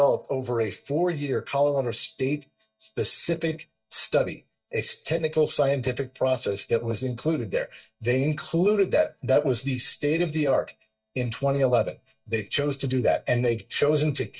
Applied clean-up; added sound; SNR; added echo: neural mask model DeepFilterNet 3.